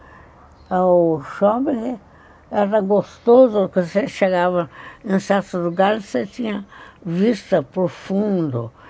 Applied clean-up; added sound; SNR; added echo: none; none; none; none.